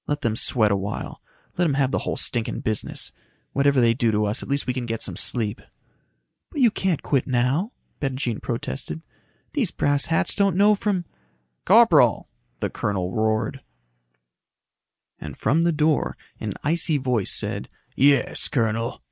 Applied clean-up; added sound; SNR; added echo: none; none; none; none.